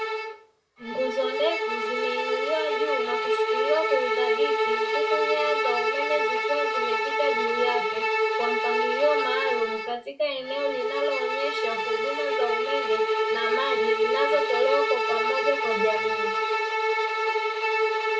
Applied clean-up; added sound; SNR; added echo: none; Bowed string instrument; -5 dB; reverberation time 0.2 s.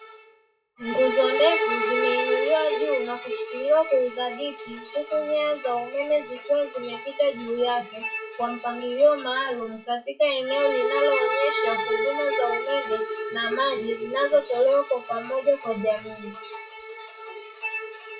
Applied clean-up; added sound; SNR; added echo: classical method WPE with log-MMSE.